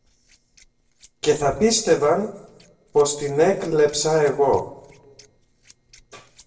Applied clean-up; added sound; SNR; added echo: neural separator model SepFormer DNS4.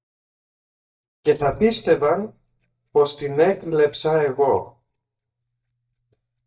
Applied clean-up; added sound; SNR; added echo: neural mask model DeepFilterNet 3.